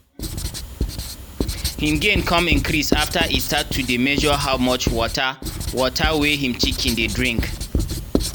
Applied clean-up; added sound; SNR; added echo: none; Writing; 3 dB; none.